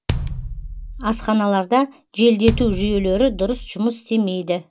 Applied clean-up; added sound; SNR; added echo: none; Bass drum; 8 dB; none.